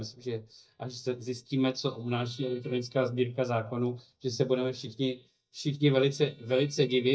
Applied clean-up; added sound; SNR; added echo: neural mask model DeepFilterNet 3.